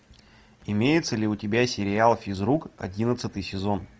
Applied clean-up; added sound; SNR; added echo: none; none; none; none.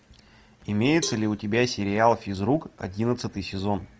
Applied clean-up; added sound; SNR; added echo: none; Cowbell; 15 dB; none.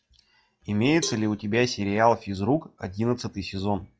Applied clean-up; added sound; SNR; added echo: classical method log-MMSE.